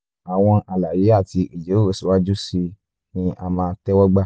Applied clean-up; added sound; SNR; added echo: none; none; none; none.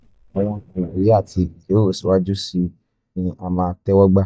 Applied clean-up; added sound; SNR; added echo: neural mask model DeepFilterNet 3.